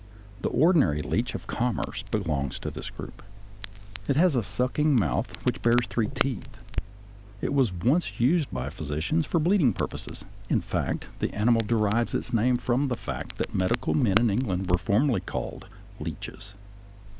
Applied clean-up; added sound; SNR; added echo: none; Crackle; 10 dB; none.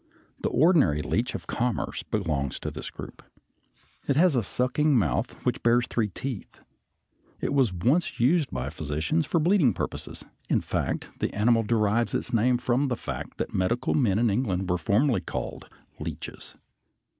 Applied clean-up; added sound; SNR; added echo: none; none; none; none.